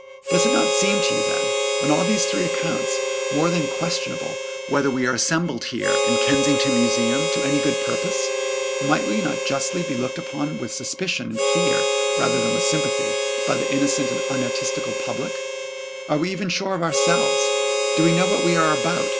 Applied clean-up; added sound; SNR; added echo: none; Harmonica; -2 dB; none.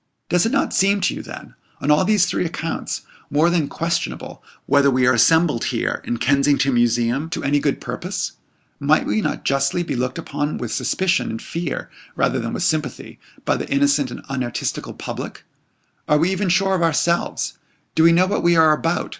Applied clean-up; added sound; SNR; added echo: none; none; none; none.